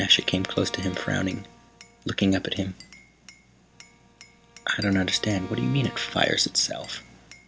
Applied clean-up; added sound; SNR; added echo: none; Bowed string instrument + Glass; 18 dB; none.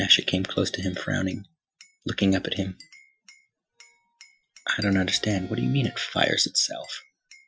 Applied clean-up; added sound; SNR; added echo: classical method Wiener filter.